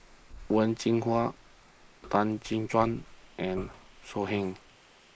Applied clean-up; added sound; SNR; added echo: neural mask model Resemble Enhance denoiser.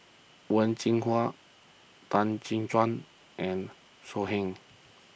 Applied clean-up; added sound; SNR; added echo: none; none; none; none.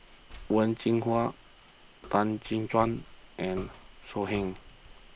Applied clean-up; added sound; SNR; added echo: none; Walk, footsteps; 18 dB; none.